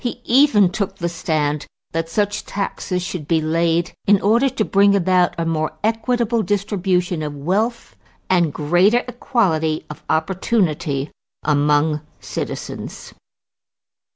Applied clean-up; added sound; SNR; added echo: none; none; none; none.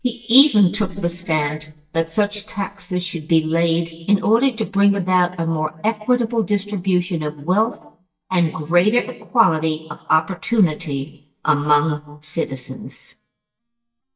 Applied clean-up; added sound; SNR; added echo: neural mask model DeepFilterNet 3.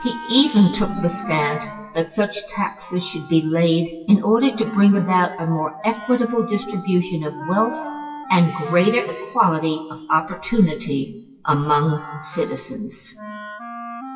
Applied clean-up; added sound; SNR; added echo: classical method WPE with log-MMSE.